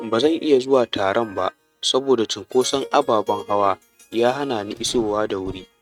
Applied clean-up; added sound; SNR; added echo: neural mask model RNNoise.